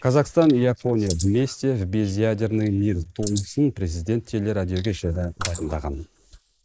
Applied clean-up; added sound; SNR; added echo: neural mask model Resemble Enhance denoiser.